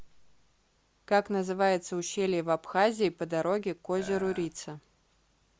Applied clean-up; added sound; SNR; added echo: none; Burping, eructation; 13 dB; none.